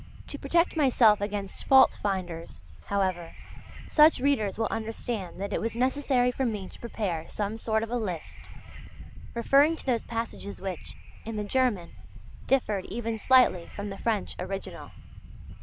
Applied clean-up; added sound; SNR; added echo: none; Subway, metro, underground / Wind; 12 dB; none.